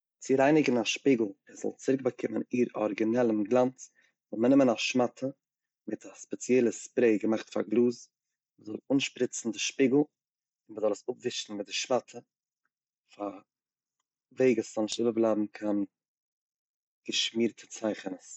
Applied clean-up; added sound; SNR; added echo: neural mask model DeepFilterNet 3.